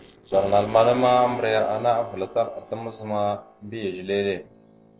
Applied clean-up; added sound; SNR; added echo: neural separator model SepFormer DNS4.